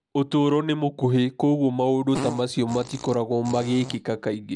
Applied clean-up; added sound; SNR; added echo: none; Fart; 14 dB; none.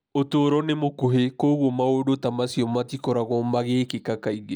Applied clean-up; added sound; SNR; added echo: none; none; none; none.